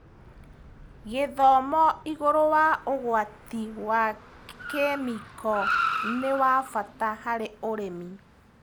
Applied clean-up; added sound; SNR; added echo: none; Car; 10 dB; none.